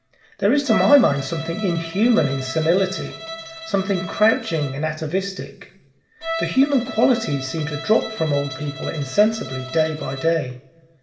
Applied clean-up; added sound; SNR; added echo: none; Bowed string instrument; 12 dB; reverberation time 0.7 s.